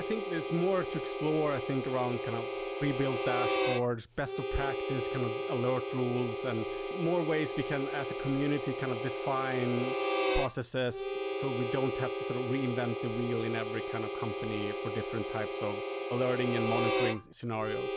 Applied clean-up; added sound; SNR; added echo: none; Harmonica; 1 dB; none.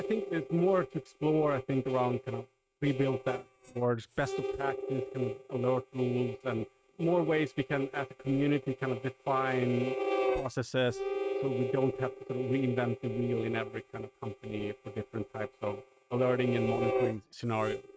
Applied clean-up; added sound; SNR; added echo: neural mask model RNNoise.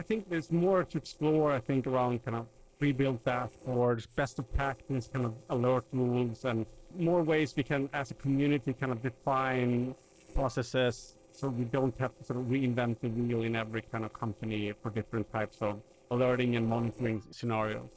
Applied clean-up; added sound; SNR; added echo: neural separator model SepFormer DNS4.